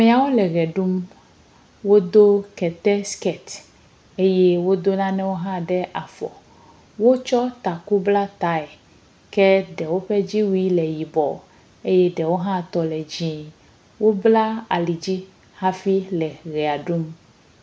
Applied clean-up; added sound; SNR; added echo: none; none; none; none.